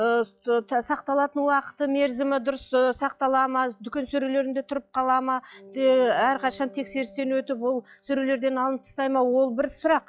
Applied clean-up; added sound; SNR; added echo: classical method log-MMSE.